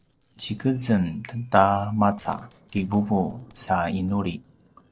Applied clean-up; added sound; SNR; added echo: neural separator model SepFormer DNS4.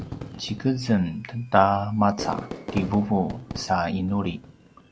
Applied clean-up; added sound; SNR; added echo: none; Fireworks; 13 dB; none.